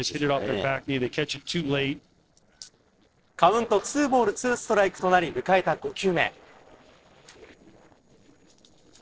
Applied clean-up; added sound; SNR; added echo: neural separator model SepFormer DNS4.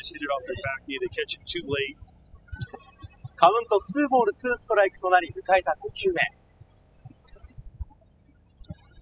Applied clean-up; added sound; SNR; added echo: classical method spectral subtraction.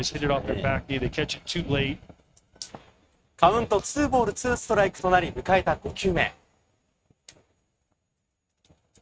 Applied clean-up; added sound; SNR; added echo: neural mask model RNNoise.